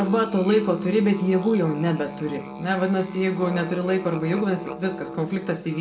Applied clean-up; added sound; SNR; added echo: none; Musical instrument; 10 dB; reverberation time 0.6 s.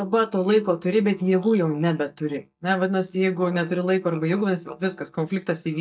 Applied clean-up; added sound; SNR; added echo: neural mask model DeepFilterNet 3.